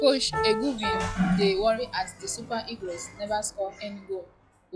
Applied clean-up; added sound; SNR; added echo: classical method log-MMSE.